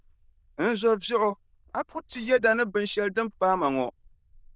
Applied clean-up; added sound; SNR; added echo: neural diffusion model UNIVERSE++.